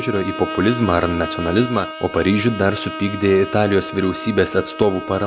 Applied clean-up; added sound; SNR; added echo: none; Bowed string instrument; 10 dB; none.